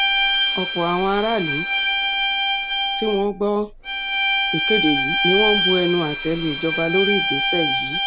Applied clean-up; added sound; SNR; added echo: none; Bowed string instrument; -2 dB; none.